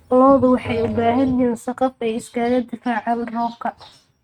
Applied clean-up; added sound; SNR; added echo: neural mask model RNNoise.